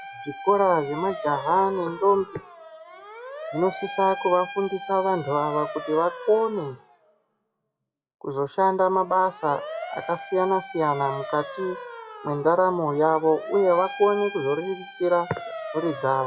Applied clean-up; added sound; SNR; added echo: classical method WPE with log-MMSE.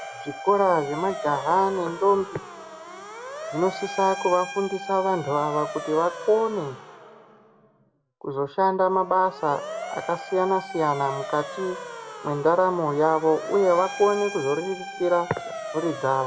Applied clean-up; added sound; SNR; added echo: none; Motor vehicle (road) / Siren; 12 dB; reverberation time 2.0 s.